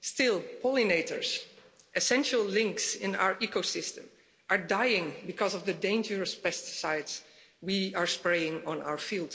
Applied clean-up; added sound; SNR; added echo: none; none; none; none.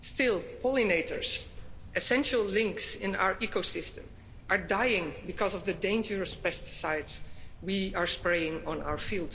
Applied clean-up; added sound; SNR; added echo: none; Cricket; 13 dB; none.